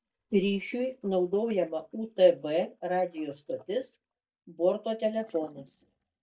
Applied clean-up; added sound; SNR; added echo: neural mask model DeepFilterNet 3.